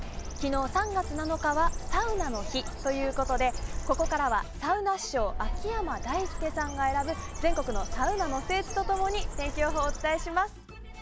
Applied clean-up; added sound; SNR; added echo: none; Bird; 3 dB; none.